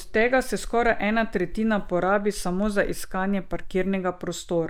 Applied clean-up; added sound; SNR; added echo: neural mask model DeepFilterNet 3.